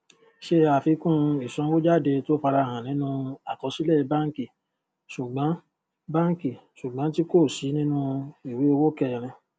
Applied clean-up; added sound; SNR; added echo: none; none; none; none.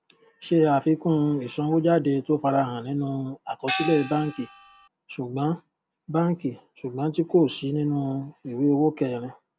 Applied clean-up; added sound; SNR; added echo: none; Gong; 6 dB; none.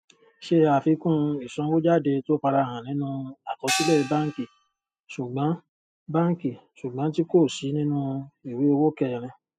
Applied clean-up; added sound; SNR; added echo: classical method spectral subtraction.